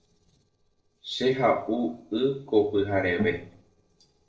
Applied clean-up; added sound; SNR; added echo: neural separator model SepFormer DNS4.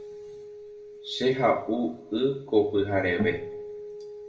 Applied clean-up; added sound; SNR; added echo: none; Acoustic guitar; 11 dB; reverberation time 0.6 s.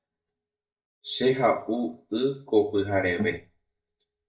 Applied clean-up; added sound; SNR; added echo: neural mask model DeepFilterNet 3.